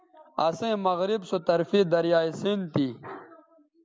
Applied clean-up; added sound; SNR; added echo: none; none; none; none.